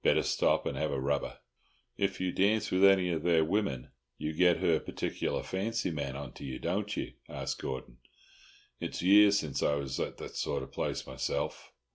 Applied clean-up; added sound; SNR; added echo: none; none; none; none.